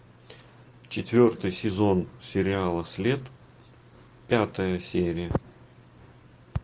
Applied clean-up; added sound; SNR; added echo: none; none; none; none.